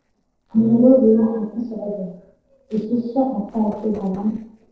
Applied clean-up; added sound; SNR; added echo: neural separator model SepFormer DNS4.